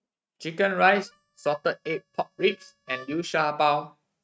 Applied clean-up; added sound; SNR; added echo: neural mask model RNNoise.